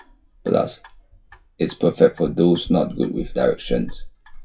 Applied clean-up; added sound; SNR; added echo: classical method WPE with log-MMSE.